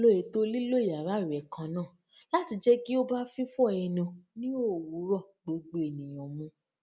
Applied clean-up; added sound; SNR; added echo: none; none; none; none.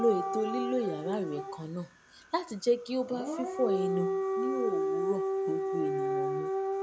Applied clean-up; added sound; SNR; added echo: none; Siren / Dog; -1 dB; none.